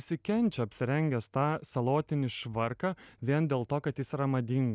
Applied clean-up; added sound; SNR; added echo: none; none; none; none.